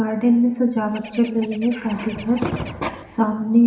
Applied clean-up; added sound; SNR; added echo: none; Bird; 19 dB; reverberation time 1.2 s.